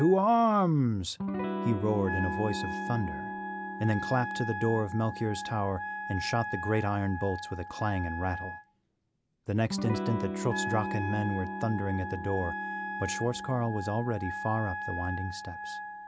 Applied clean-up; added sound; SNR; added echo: none; Wind instrument, woodwind instrument + Electric guitar / Strum; 6 dB; none.